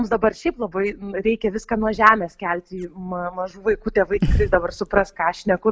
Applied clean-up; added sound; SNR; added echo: none; none; none; none.